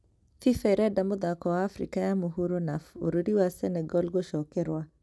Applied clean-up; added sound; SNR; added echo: none; none; none; none.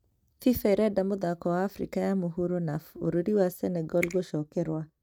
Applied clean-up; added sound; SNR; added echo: neural mask model RNNoise.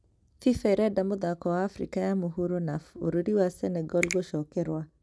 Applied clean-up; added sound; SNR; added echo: none; Finger snapping; 11 dB; none.